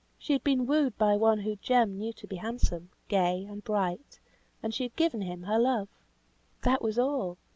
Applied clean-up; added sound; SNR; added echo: none; none; none; none.